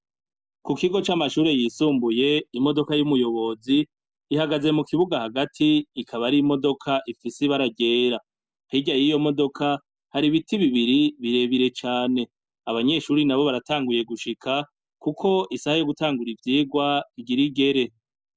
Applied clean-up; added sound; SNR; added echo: none; none; none; none.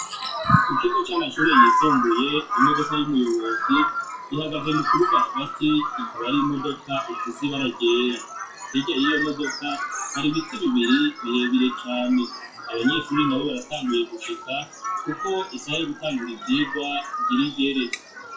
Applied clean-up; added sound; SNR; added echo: classical method WPE with log-MMSE.